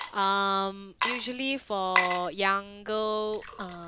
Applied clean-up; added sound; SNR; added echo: none; Water / Liquid; 6 dB; none.